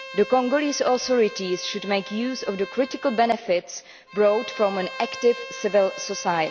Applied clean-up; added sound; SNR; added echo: none; Bowed string instrument; 15 dB; none.